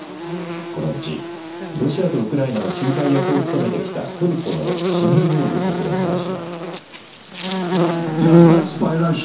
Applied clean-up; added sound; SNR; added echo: none; Buzz; -2 dB; reverberation time 0.9 s.